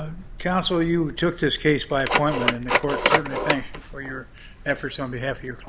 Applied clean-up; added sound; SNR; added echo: none; Telephone; 3 dB; none.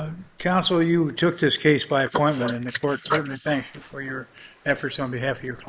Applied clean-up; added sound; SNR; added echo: neural mask model Resemble Enhance denoiser.